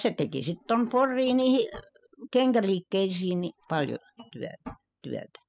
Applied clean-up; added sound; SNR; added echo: classical method spectral subtraction.